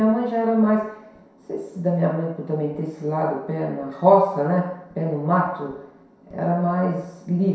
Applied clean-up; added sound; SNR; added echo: none; none; none; reverberation time 0.7 s.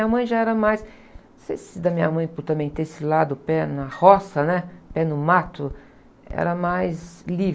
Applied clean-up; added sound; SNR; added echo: none; none; none; none.